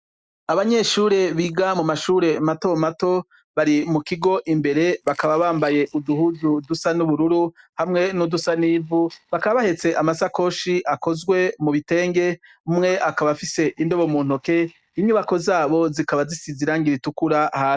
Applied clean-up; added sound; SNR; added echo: neural mask model DeepFilterNet 3.